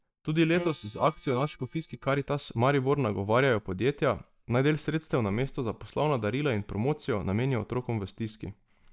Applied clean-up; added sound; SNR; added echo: neural mask model DeepFilterNet 3.